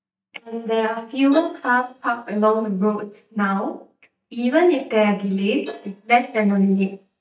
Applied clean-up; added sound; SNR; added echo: neural mask model DeepFilterNet 3.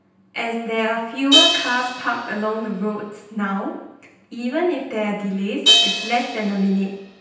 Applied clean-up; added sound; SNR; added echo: none; Crash cymbal; 1 dB; reverberation time 0.9 s.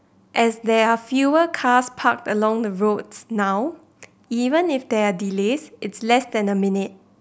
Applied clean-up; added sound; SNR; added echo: none; none; none; none.